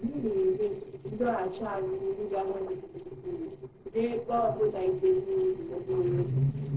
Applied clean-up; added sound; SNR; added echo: neural separator model SepFormer DNS4.